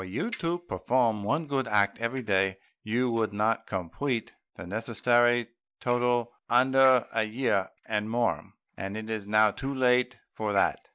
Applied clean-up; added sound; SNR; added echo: neural mask model DeepFilterNet 3.